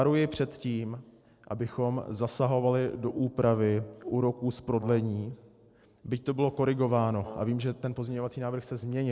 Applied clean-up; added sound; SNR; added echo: none; Brass instrument; 17 dB; none.